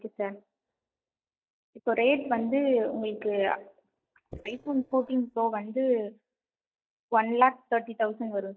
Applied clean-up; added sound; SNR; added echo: neural mask model DeepFilterNet 3.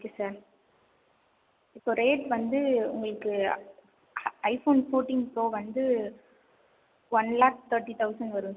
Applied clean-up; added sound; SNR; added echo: none; none; none; none.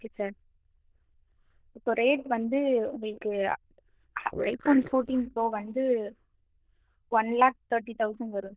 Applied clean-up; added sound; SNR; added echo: neural diffusion model UNIVERSE++.